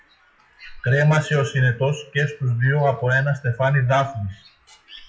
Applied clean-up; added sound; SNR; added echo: classical method WPE with log-MMSE.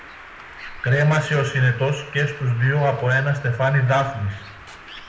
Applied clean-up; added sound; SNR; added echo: none; Bird; 19 dB; reverberation time 0.7 s.